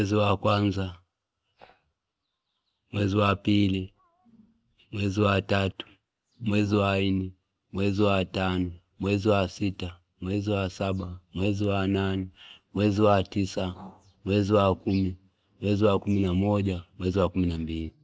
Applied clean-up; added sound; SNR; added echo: none; none; none; none.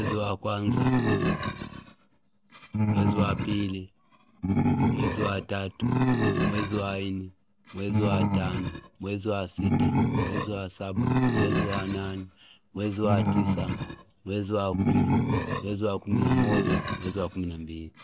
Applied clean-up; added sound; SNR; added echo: none; Animal; -4 dB; none.